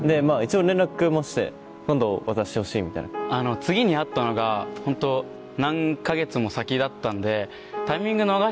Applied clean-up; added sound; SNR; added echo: none; none; none; none.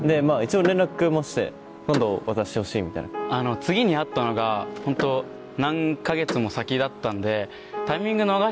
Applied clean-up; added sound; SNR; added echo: none; Door / Car; 15 dB; none.